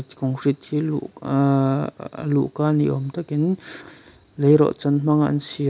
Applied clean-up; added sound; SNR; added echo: none; none; none; none.